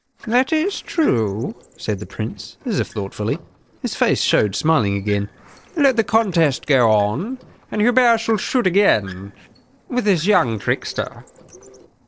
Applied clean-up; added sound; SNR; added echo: neural separator model SepFormer DNS4.